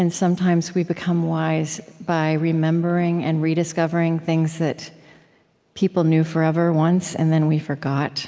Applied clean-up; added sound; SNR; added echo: none; none; none; none.